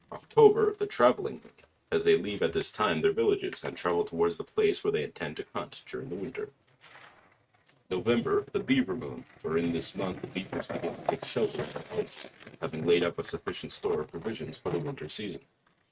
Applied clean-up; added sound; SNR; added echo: neural mask model RNNoise.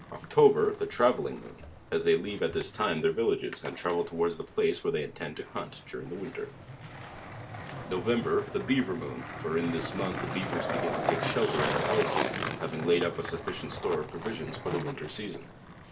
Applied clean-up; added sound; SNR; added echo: none; Skateboard; 6 dB; none.